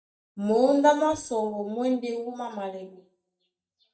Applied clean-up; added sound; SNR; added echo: neural mask model DeepFilterNet 3.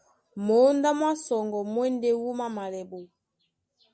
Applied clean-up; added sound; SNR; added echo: none; none; none; none.